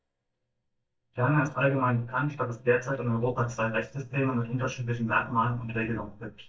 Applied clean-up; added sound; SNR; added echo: neural mask model DeepFilterNet 3.